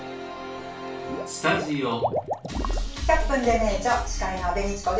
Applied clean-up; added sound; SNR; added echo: none; Liquid; 9 dB; reverberation time 0.3 s.